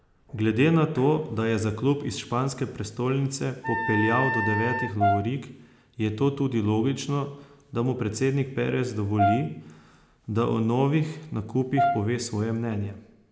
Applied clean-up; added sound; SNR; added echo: none; Wind instrument, woodwind instrument + Brass instrument; 4 dB; none.